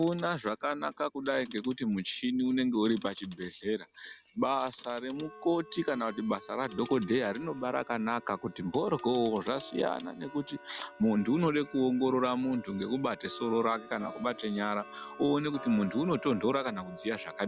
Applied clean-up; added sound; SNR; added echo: none; Tick-tock; 18 dB; none.